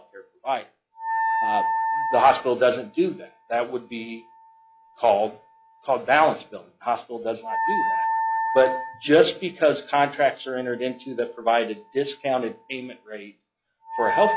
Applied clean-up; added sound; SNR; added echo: classical method log-MMSE.